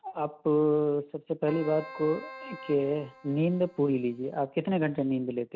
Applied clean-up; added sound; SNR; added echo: none; Keyboard (musical); 17 dB; none.